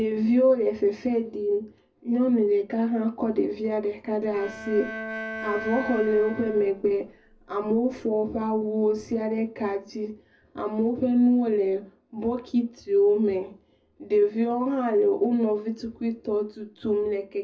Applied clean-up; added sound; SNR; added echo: none; Bowed string instrument; 12 dB; reverberation time 0.4 s.